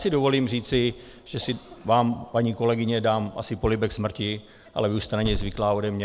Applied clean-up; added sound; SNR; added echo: none; Growling / Hiss; 16 dB; none.